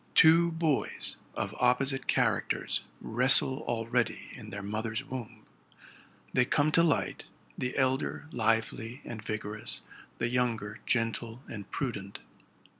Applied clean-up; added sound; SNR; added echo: none; none; none; none.